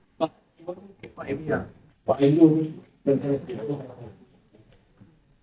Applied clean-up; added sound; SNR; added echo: neural mask model DeepFilterNet 3.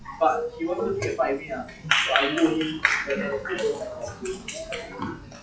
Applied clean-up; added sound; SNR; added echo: classical method WPE with log-MMSE.